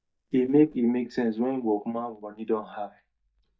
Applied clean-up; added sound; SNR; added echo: neural mask model DeepFilterNet 3.